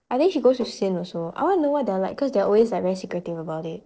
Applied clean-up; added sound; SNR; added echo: neural separator model SepFormer DNS4.